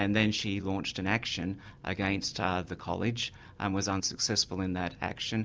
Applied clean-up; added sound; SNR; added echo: none; none; none; none.